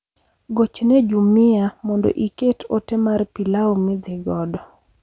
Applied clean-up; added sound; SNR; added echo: none; none; none; none.